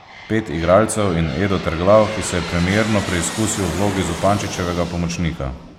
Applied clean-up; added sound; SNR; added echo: none; Aircraft; 11 dB; none.